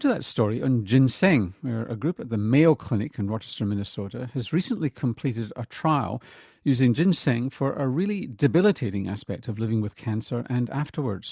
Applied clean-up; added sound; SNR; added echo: none; none; none; none.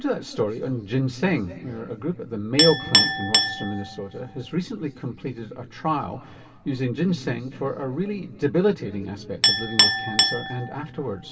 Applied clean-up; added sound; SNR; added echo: none; Chink, clink; 1 dB; reverberation time 2.3 s.